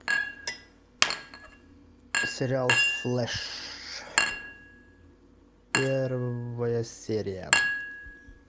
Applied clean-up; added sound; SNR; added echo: none; Chink, clink; -2 dB; none.